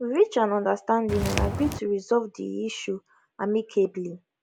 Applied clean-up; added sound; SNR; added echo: none; Walk, footsteps; 2 dB; none.